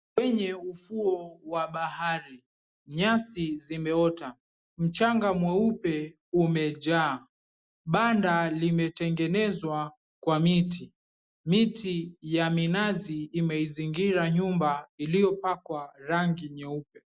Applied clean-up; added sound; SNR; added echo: none; none; none; none.